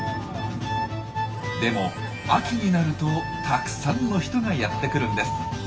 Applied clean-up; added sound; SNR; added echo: none; Harmonica; 19 dB; reverberation time 0.2 s.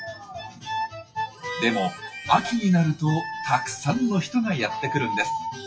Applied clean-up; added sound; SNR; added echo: classical method WPE with log-MMSE.